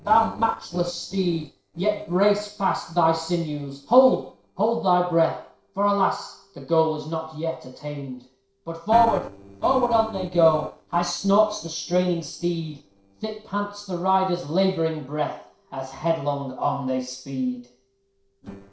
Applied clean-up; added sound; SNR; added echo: neural separator model SepFormer DNS4.